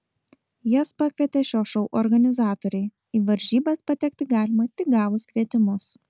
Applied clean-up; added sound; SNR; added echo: none; none; none; none.